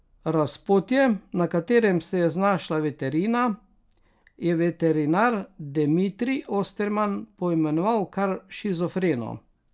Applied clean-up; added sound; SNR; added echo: none; none; none; none.